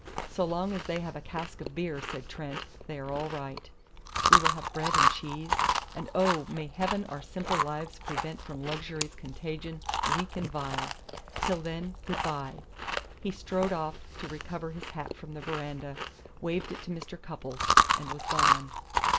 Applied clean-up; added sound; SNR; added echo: none; Chewing, mastication; -3 dB; none.